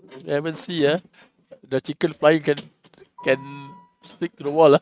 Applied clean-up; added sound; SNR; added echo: neural mask model RNNoise.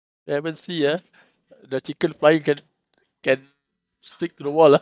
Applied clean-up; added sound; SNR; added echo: neural mask model DeepFilterNet 3.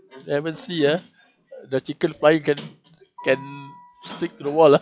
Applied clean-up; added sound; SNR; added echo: classical method log-MMSE.